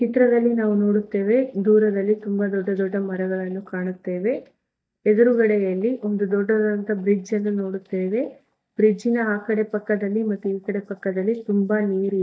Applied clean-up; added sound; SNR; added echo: neural mask model DeepFilterNet 3.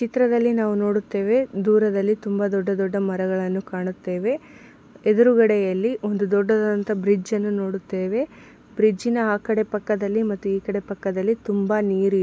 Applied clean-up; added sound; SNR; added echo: none; none; none; none.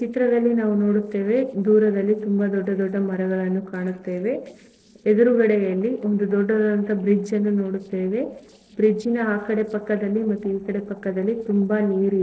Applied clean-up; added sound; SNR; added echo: neural separator model SepFormer DNS4.